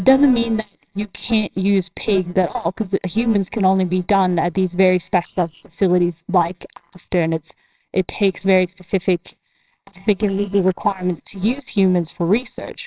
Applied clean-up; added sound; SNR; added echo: neural separator model SepFormer WHAMR!.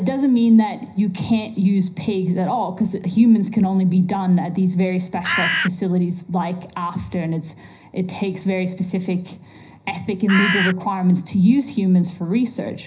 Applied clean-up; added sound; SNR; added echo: none; Bird; 1 dB; reverberation time 0.5 s.